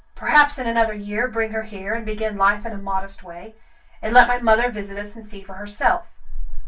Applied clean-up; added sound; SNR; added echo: none; none; none; reverberation time 0.2 s.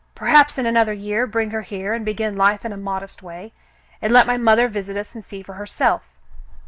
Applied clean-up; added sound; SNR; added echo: none; none; none; none.